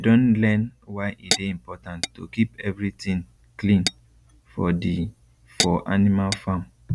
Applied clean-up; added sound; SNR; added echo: none; Tap / Glass; 10 dB; none.